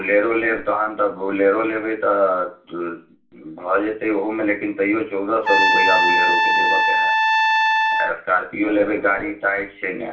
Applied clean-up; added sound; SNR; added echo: none; Trumpet; -4 dB; reverberation time 0.3 s.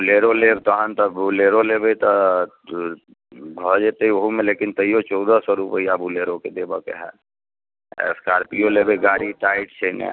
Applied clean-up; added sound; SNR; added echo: none; none; none; none.